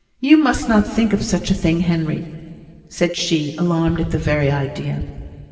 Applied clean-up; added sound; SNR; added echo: none; none; none; reverberation time 2.0 s.